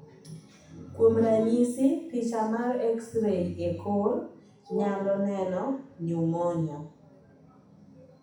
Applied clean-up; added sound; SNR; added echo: none; none; none; reverberation time 0.7 s.